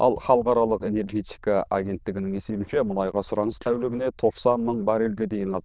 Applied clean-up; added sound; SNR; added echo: neural diffusion model UNIVERSE++.